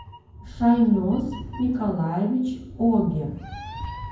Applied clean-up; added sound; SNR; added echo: none; Meow; 13 dB; reverberation time 0.9 s.